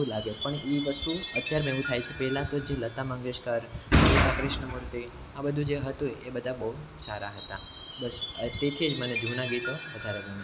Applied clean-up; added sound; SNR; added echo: none; Chime; 11 dB; none.